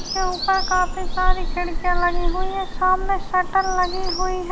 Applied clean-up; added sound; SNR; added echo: none; Bird vocalization, bird call, bird song; -1 dB; none.